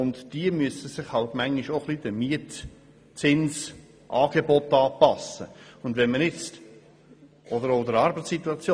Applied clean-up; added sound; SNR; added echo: none; none; none; none.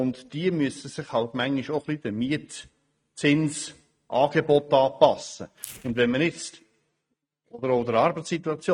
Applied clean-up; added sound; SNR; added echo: neural mask model RNNoise.